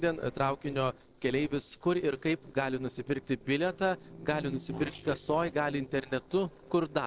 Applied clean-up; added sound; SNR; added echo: neural separator model SepFormer DNS4.